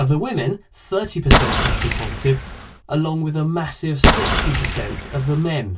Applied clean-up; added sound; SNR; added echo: none; Explosion; -3 dB; reverberation time 0.1 s.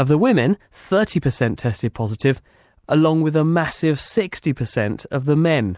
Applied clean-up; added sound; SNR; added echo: none; none; none; none.